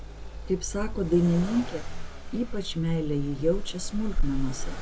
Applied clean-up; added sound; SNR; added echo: none; Accelerating, revving, vroom; 2 dB; none.